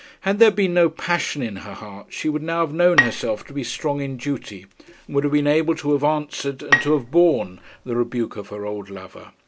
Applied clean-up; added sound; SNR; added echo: none; Bowed string instrument; 4 dB; none.